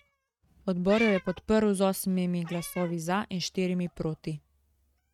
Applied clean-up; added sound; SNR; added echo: neural mask model RNNoise.